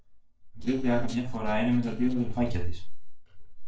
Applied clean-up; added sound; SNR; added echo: neural separator model SepFormer DNS4.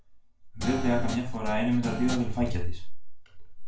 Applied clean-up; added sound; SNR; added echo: none; Guitar; 10 dB; reverberation time 0.2 s.